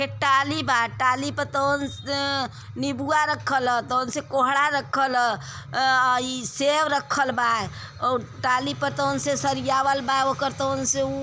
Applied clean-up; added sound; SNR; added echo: none; none; none; none.